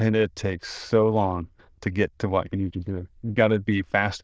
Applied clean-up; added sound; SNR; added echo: neural diffusion model UNIVERSE++.